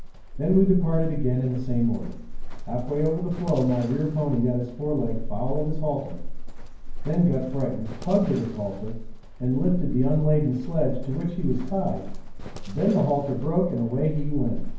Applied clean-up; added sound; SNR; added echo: none; Livestock, farm animals, working animals; 3 dB; reverberation time 0.9 s.